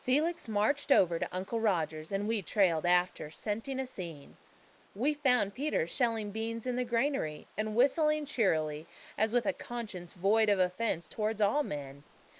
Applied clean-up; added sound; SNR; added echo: neural mask model Resemble Enhance denoiser.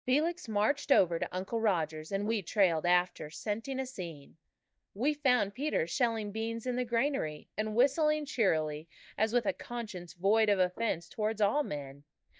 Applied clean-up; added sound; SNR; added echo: neural mask model DeepFilterNet 3.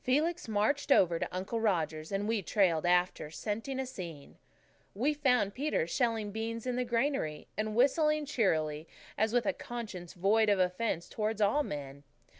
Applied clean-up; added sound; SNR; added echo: none; none; none; none.